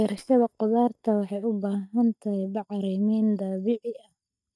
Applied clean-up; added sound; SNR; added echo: neural mask model DeepFilterNet 3.